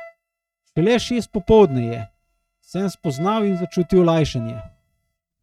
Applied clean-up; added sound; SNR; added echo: neural mask model RNNoise.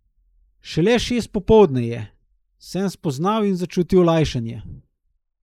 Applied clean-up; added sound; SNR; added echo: neural mask model Resemble Enhance denoiser.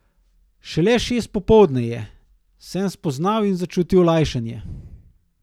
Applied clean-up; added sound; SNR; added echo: none; none; none; none.